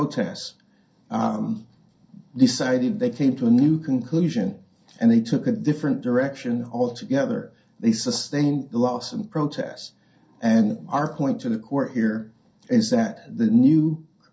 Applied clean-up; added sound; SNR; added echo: none; none; none; reverberation time 0.3 s.